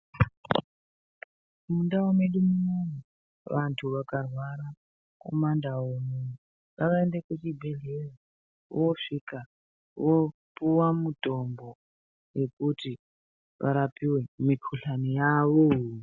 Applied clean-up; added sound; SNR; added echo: none; none; none; none.